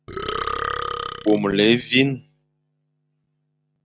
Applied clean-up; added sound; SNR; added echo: none; Burping, eructation; 5 dB; none.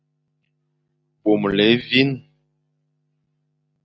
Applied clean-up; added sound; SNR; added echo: none; none; none; none.